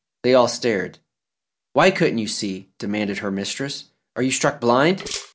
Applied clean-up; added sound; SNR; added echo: neural separator model SepFormer DNS4.